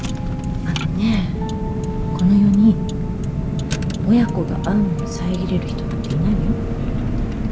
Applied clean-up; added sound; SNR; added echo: none; Car; 1 dB; none.